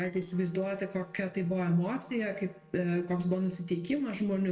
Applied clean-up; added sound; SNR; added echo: neural separator model SepFormer DNS4.